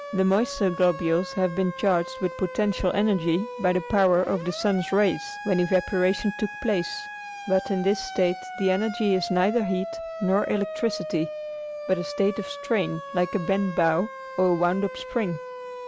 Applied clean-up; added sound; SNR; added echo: none; Siren; 11 dB; none.